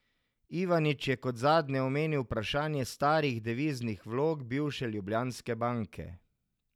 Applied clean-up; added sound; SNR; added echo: none; none; none; none.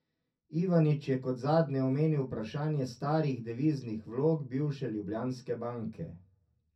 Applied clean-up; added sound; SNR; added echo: none; none; none; reverberation time 0.3 s.